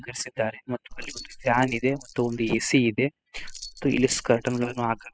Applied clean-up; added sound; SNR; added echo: classical method spectral subtraction.